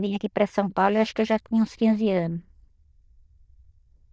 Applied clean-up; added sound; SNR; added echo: neural diffusion model UNIVERSE++.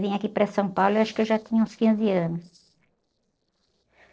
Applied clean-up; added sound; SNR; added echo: neural separator model SepFormer DNS4.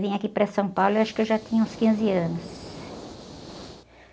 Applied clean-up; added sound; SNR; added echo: none; Hiss; 16 dB; none.